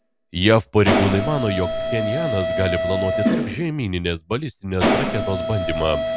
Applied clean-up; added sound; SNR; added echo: none; Mechanisms; 1 dB; none.